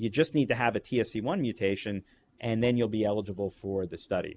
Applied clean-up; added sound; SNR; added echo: none; none; none; none.